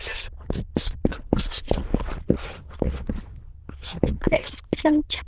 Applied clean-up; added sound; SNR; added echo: neural diffusion model UNIVERSE++.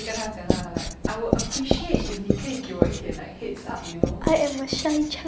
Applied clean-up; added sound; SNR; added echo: none; Writing; -1 dB; none.